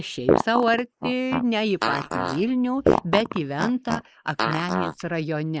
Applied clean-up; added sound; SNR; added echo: neural mask model Resemble Enhance denoiser.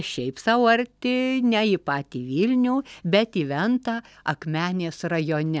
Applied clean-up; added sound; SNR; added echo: none; none; none; none.